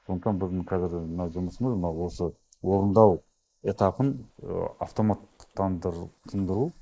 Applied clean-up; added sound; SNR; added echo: neural mask model Resemble Enhance denoiser.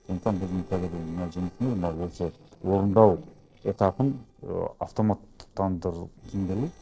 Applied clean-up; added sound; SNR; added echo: neural separator model SepFormer DNS4.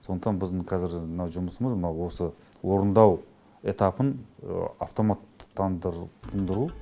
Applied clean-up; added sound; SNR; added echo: none; none; none; none.